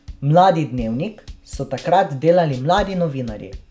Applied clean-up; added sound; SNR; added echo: none; Drum / Drum kit; 19 dB; none.